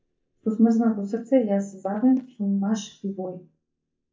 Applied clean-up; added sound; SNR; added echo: neural mask model DeepFilterNet 3.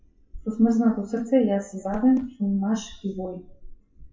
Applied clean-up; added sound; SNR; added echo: classical method WPE with log-MMSE.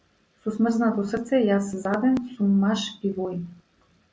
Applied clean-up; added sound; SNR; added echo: none; none; none; none.